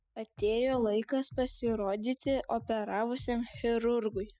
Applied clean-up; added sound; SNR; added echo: classical method spectral subtraction.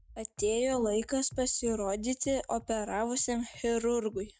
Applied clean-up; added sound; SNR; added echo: neural mask model RNNoise.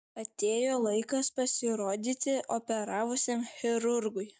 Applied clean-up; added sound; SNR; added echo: none; none; none; none.